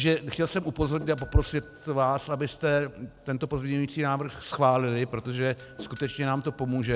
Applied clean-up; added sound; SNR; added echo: none; Doorbell; 15 dB; none.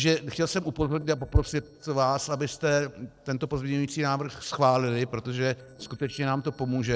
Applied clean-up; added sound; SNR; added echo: neural separator model SepFormer DNS4.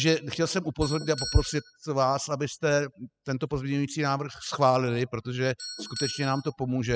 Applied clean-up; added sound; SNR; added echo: classical method spectral subtraction.